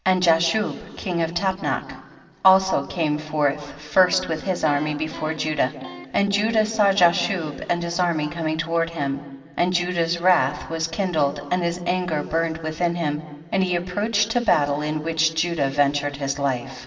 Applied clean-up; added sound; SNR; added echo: none; Electric guitar; 15 dB; reverberation time 2.5 s.